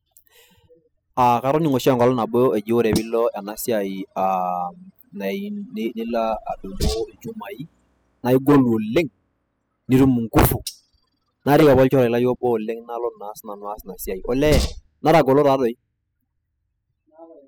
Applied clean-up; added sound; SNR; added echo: classical method spectral subtraction.